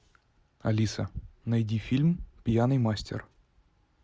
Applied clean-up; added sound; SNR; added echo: none; none; none; none.